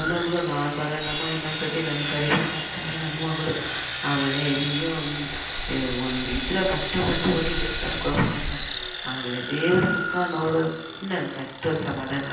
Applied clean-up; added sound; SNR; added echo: none; Sawing; 4 dB; reverberation time 0.9 s.